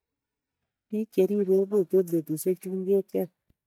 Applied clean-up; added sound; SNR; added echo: neural mask model DeepFilterNet 3.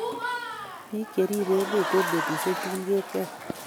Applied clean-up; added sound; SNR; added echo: none; Applause / Crowd; 4 dB; none.